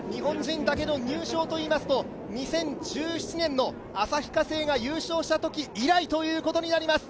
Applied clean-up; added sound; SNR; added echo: none; none; none; none.